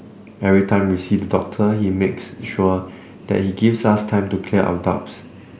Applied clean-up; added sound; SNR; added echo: none; none; none; none.